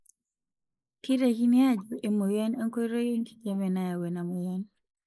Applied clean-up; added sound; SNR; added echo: neural mask model Resemble Enhance denoiser.